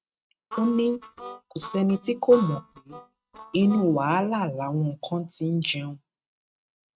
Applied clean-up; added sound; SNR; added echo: neural mask model RNNoise.